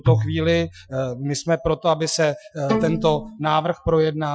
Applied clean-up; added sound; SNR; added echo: classical method Wiener filter.